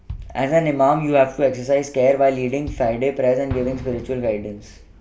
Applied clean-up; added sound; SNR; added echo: none; Explosion + Bass drum; 17 dB; none.